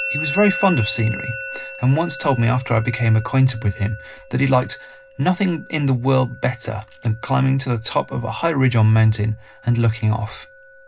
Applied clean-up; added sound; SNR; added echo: none; Musical instrument; 14 dB; reverberation time 0.2 s.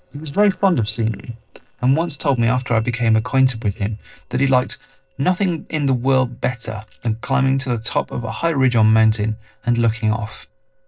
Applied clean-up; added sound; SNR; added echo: neural separator model SepFormer DNS4.